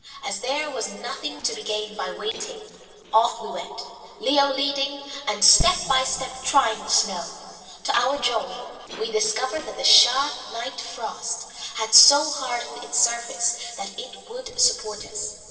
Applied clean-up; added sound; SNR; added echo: neural separator model SepFormer DNS4.